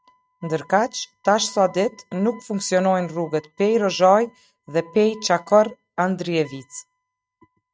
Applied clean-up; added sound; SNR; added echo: neural mask model RNNoise.